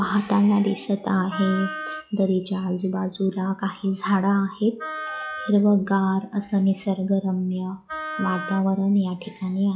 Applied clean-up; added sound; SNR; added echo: classical method log-MMSE.